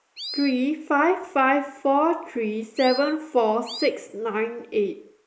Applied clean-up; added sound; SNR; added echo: neural mask model Resemble Enhance denoiser.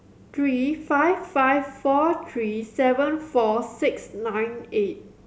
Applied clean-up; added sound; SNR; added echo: none; none; none; none.